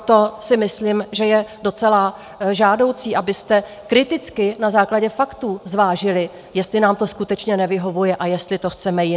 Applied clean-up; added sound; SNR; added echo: none; none; none; none.